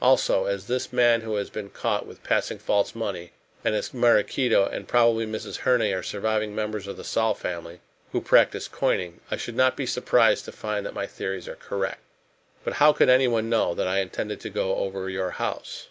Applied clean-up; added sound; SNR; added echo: none; none; none; none.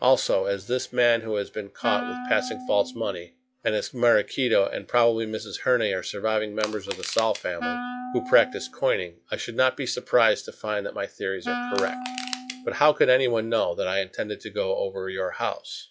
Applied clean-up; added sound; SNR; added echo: classical method log-MMSE.